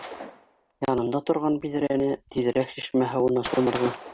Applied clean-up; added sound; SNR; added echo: none; Gunshot, gunfire; 15 dB; none.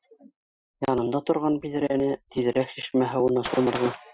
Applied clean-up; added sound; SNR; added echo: classical method Wiener filter.